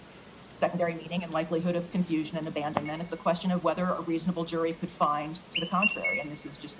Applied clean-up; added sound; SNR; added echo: none; Chirp, tweet; 8 dB; none.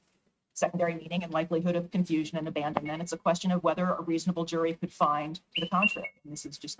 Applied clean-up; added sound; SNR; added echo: neural mask model RNNoise.